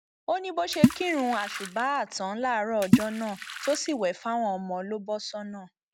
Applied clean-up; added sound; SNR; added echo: none; Water / Splash, splatter; 0 dB; none.